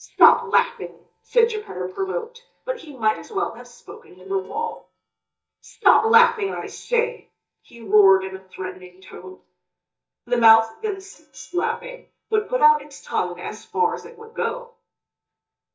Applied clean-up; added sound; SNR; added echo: neural mask model DeepFilterNet 3.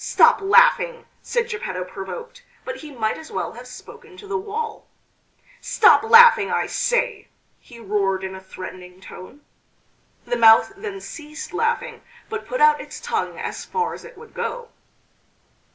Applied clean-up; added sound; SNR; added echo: none; none; none; none.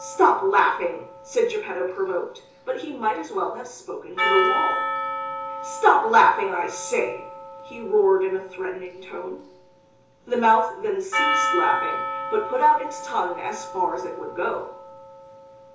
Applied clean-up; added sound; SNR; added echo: none; Percussion; 6 dB; reverberation time 0.7 s.